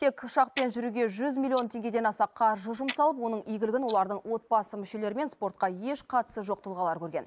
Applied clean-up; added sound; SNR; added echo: neural mask model Resemble Enhance denoiser.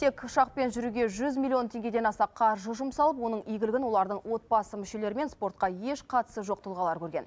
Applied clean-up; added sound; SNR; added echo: none; none; none; none.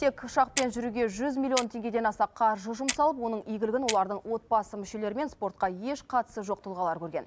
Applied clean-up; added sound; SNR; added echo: none; Clock; 11 dB; none.